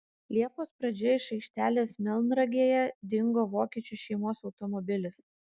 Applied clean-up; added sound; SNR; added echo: none; none; none; none.